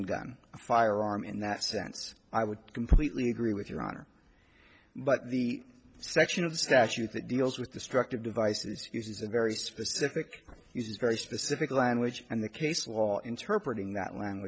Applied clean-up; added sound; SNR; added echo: none; none; none; none.